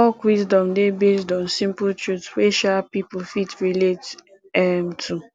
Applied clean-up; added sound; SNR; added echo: none; none; none; none.